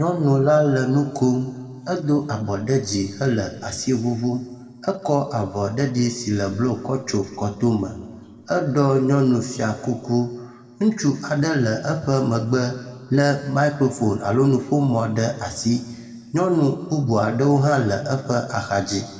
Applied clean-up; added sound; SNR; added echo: none; none; none; reverberation time 1.6 s.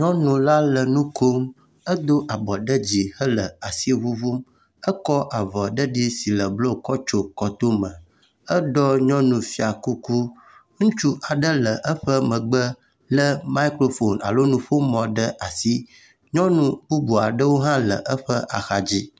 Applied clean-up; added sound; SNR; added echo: none; none; none; none.